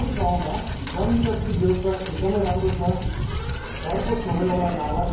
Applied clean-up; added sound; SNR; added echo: none; Rain; 1 dB; reverberation time 0.9 s.